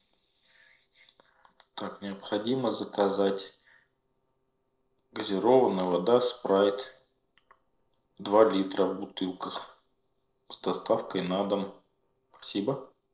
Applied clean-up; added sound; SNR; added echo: neural separator model SepFormer DNS4.